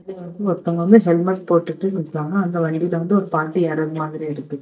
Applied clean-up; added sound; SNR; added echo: neural mask model DeepFilterNet 3.